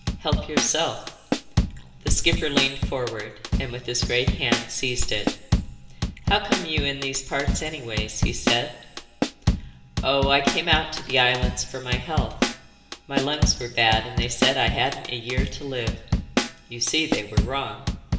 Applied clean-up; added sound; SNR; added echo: none; Drum kit; 1 dB; reverberation time 1.6 s.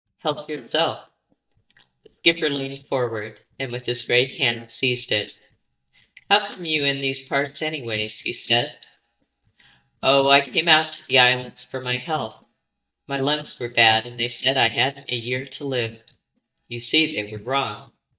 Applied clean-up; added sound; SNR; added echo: neural mask model DeepFilterNet 3.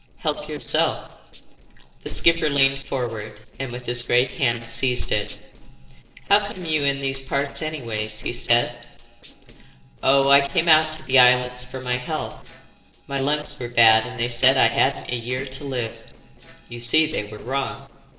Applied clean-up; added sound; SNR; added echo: neural separator model SepFormer DNS4.